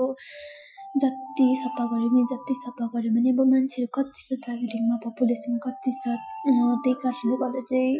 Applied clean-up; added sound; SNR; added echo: classical method Wiener filter.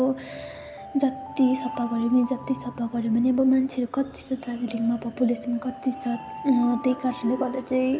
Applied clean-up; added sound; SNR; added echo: none; Alarm; 16 dB; none.